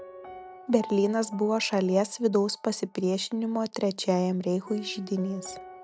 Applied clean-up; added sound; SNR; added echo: none; Piano; 19 dB; none.